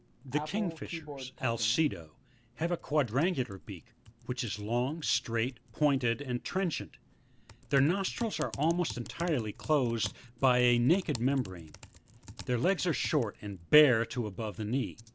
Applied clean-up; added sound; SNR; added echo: none; Typing; 18 dB; none.